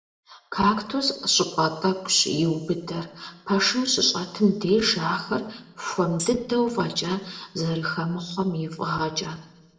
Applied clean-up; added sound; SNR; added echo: none; Tambourine; 13 dB; reverberation time 0.8 s.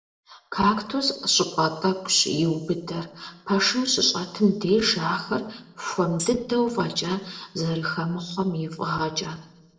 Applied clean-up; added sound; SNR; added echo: neural separator model SepFormer DNS4.